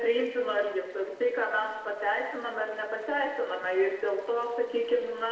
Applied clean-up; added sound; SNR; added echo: neural separator model SepFormer DNS4.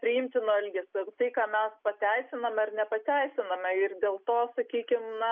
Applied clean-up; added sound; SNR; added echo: none; none; none; none.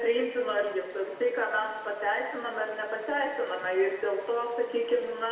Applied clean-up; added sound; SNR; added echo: none; Stream; 19 dB; reverberation time 1.3 s.